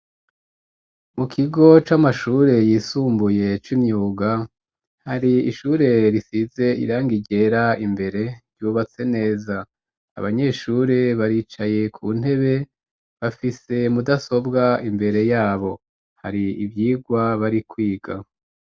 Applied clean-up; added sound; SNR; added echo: none; none; none; none.